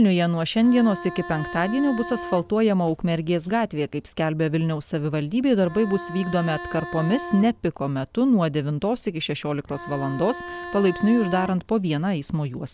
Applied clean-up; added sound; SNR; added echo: none; Bowed string instrument; 13 dB; none.